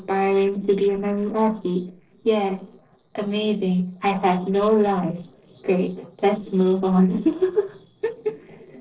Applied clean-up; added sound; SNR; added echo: neural separator model SepFormer DNS4.